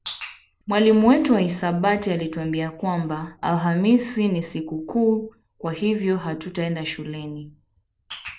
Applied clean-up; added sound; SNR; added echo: none; none; none; none.